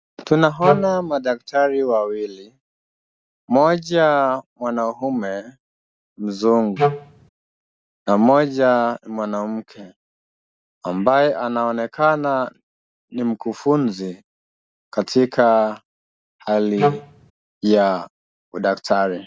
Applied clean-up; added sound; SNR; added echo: none; Wind instrument, woodwind instrument; 1 dB; none.